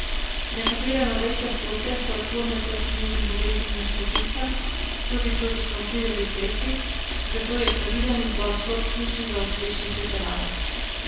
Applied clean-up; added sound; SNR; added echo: none; Camera; -4 dB; reverberation time 1.0 s.